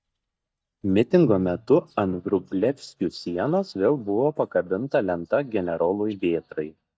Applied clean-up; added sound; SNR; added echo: neural mask model DeepFilterNet 3.